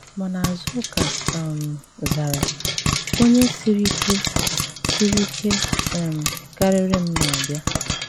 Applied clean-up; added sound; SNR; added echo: none; Frying (food); 2 dB; none.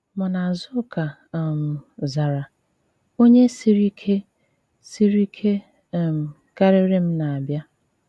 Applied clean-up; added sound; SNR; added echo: none; none; none; none.